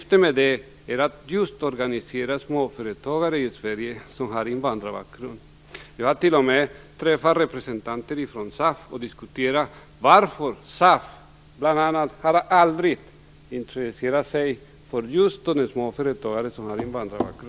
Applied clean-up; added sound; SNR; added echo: none; none; none; none.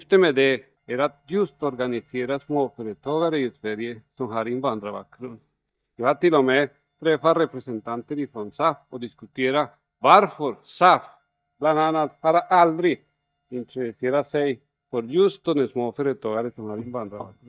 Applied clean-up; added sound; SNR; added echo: neural mask model DeepFilterNet 3.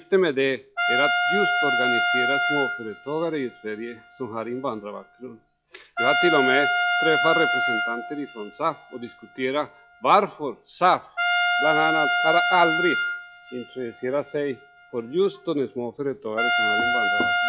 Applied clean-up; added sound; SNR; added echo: classical method log-MMSE.